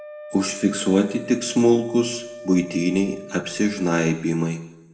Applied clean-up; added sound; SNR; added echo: none; Wind instrument, woodwind instrument; 17 dB; reverberation time 1.0 s.